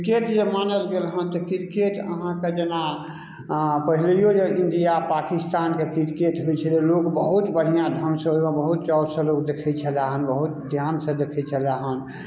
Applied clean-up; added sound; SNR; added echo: none; none; none; none.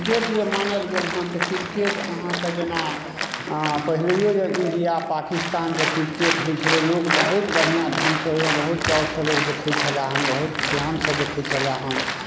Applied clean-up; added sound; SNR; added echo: none; Applause; 2 dB; none.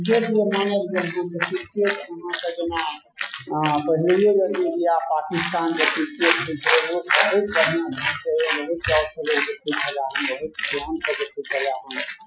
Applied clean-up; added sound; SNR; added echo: classical method Wiener filter.